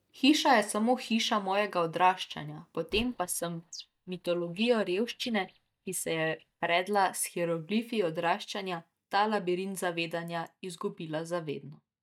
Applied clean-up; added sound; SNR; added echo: neural mask model DeepFilterNet 3.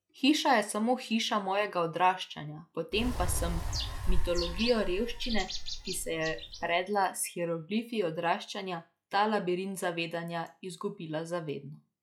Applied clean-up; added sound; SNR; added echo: classical method log-MMSE.